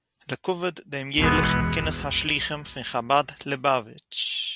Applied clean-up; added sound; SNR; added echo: none; Guitar; 1 dB; none.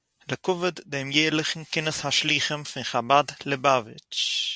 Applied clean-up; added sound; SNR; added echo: none; none; none; none.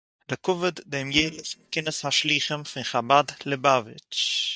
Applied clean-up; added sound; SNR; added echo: neural mask model DeepFilterNet 3.